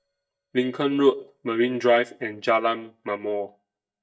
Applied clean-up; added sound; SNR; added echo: neural mask model DeepFilterNet 3.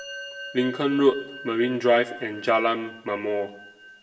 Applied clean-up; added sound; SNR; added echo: none; Musical instrument; 16 dB; reverberation time 0.9 s.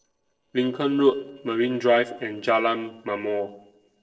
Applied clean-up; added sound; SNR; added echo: neural separator model SepFormer DNS4.